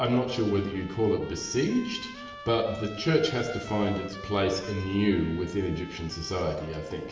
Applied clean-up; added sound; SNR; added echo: none; Trumpet; 16 dB; reverberation time 1.0 s.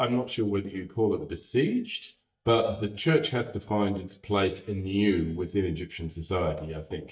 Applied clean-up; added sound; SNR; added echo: neural mask model DeepFilterNet 3.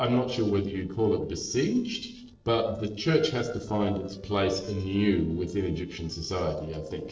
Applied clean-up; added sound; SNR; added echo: neural separator model SepFormer DNS4.